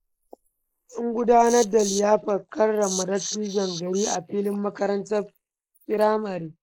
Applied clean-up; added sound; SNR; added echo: neural mask model Resemble Enhance denoiser.